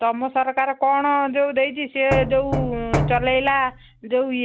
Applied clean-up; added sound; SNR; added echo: none; Knock; 5 dB; none.